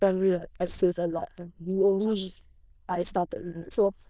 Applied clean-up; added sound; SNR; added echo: neural diffusion model UNIVERSE++.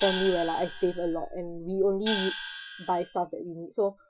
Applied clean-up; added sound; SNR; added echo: classical method Wiener filter.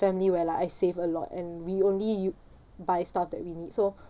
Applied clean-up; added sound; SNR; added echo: none; none; none; none.